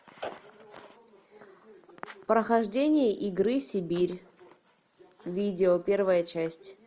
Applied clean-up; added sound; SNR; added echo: none; none; none; none.